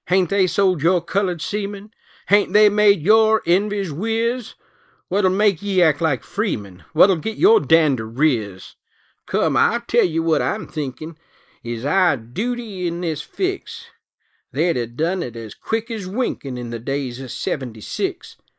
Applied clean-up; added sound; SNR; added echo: neural mask model Resemble Enhance denoiser.